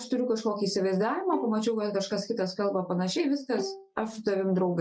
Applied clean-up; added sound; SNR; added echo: classical method log-MMSE.